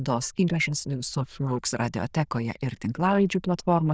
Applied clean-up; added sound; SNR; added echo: neural diffusion model UNIVERSE++.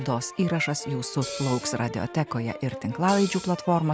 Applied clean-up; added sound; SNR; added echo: none; Hi-hat; 11 dB; none.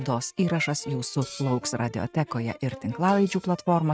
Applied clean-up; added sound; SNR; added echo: neural mask model RNNoise.